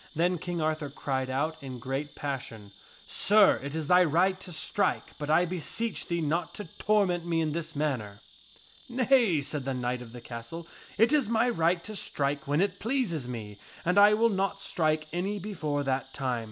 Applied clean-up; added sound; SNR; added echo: none; Insect; 11 dB; none.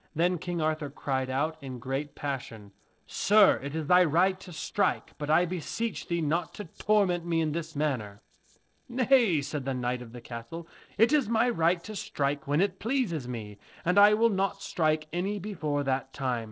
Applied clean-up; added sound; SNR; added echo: neural separator model SepFormer DNS4.